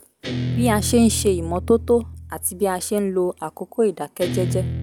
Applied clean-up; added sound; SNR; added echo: none; Guitar; 7 dB; none.